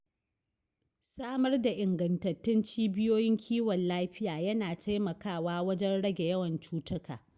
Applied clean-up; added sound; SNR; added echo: none; none; none; none.